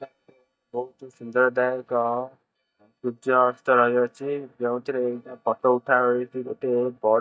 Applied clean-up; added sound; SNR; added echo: neural mask model DeepFilterNet 3.